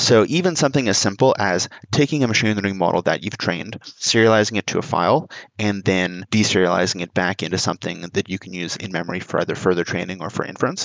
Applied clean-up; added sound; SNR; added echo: neural mask model Resemble Enhance denoiser.